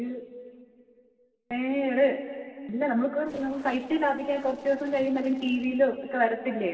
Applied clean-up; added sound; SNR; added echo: neural separator model SepFormer DNS4.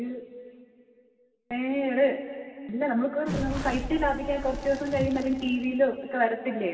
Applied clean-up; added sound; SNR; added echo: none; Crackle; 8 dB; reverberation time 2.6 s.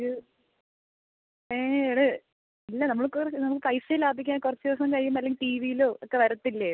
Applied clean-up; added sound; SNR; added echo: none; none; none; none.